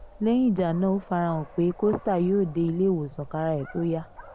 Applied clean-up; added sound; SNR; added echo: none; Dog; 20 dB; none.